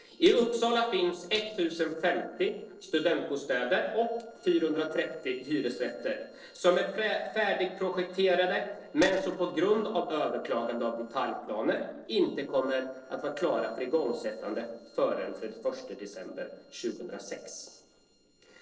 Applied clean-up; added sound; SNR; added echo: neural separator model SepFormer DNS4.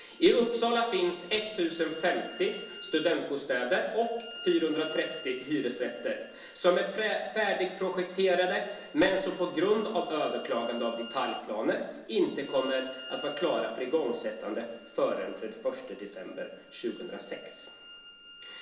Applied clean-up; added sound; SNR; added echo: none; Bowed string instrument; 17 dB; reverberation time 0.9 s.